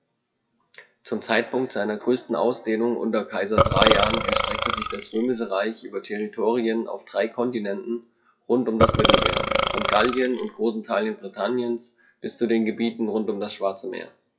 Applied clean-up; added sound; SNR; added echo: classical method WPE with log-MMSE.